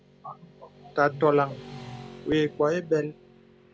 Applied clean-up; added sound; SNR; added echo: none; Motorcycle / Traffic noise, roadway noise; 19 dB; none.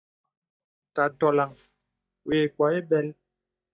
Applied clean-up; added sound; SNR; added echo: neural mask model DeepFilterNet 3.